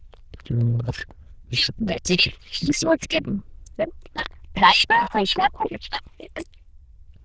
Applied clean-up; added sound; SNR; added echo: neural diffusion model UNIVERSE++.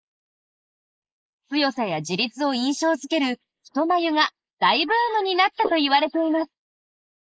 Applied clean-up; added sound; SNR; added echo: neural mask model Resemble Enhance denoiser.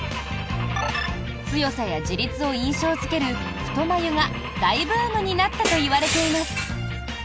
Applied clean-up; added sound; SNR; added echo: none; Glass / Engine / Car; 8 dB; none.